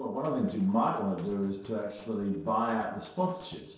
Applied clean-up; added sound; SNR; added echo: neural separator model SepFormer DNS4.